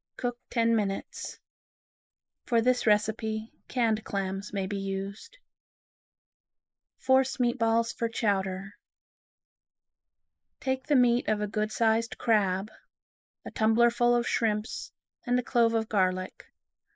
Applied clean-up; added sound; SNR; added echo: neural mask model Resemble Enhance denoiser.